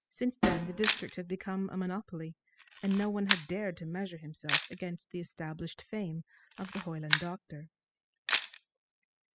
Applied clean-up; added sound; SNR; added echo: classical method spectral subtraction.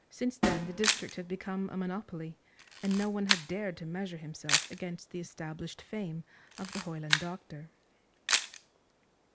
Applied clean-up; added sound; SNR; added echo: none; Snare drum + Camera; -1 dB; none.